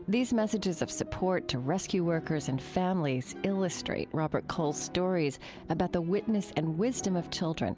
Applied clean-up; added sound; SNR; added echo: none; none; none; none.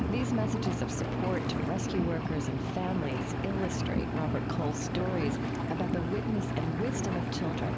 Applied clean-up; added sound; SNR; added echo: none; Engine; -3 dB; none.